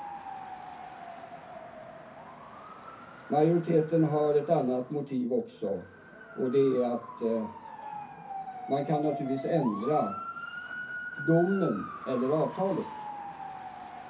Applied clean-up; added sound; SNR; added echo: none; Motor vehicle (road) / Siren; 11 dB; reverberation time 0.3 s.